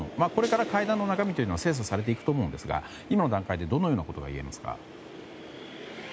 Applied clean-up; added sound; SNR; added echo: none; none; none; none.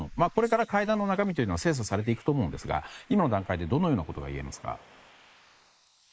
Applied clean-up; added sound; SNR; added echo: neural mask model Resemble Enhance denoiser.